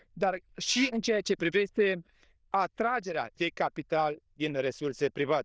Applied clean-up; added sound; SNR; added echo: neural diffusion model UNIVERSE++.